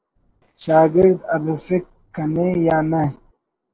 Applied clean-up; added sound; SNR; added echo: neural separator model SepFormer DNS4.